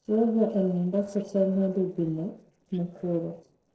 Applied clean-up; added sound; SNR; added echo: neural separator model SepFormer DNS4.